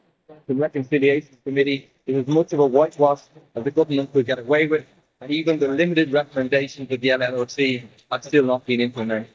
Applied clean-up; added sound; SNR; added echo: neural mask model DeepFilterNet 3.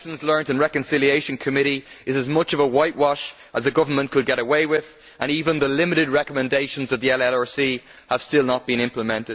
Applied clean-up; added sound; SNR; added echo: none; none; none; none.